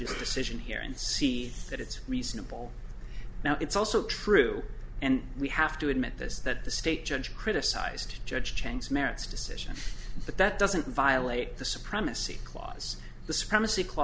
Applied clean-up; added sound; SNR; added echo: none; none; none; none.